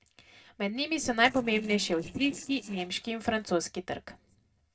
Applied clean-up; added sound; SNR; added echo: neural separator model SepFormer DNS4.